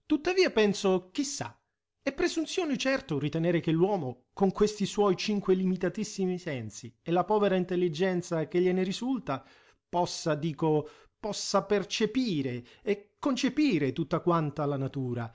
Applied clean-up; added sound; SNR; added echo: none; none; none; none.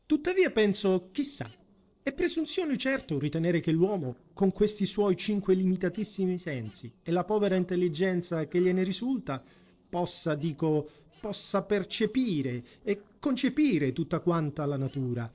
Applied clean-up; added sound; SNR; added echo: neural separator model SepFormer DNS4.